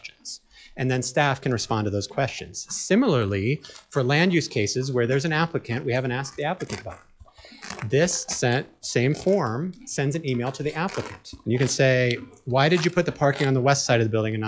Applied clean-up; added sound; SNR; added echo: classical method log-MMSE.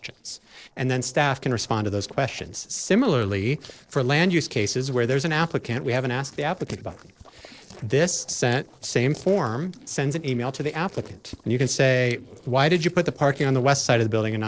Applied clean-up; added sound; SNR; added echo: neural separator model SepFormer DNS4.